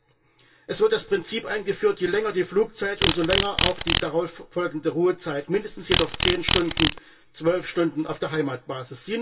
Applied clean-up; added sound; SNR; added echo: none; Insect; 1 dB; reverberation time 0.1 s.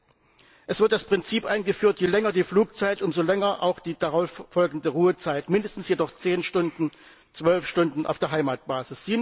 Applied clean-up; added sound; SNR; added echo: none; none; none; none.